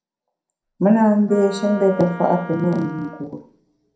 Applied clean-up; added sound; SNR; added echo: none; Wind instrument, woodwind instrument; 17 dB; reverberation time 0.4 s.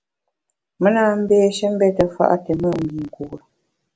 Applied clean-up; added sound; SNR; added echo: none; none; none; none.